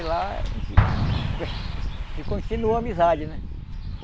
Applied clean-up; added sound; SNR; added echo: none; Bus + Explosion; -3 dB; none.